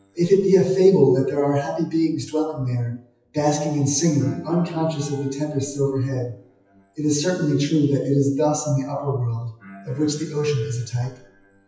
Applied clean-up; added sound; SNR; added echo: classical method WPE with log-MMSE.